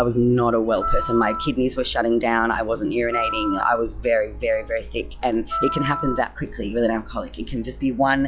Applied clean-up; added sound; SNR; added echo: classical method log-MMSE.